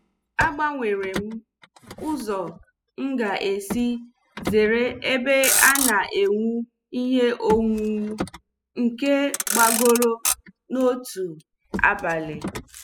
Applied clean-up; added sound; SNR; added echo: classical method spectral subtraction.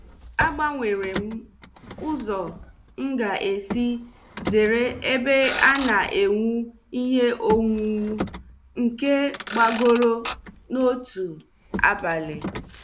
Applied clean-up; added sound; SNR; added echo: none; Motor vehicle (road); 7 dB; none.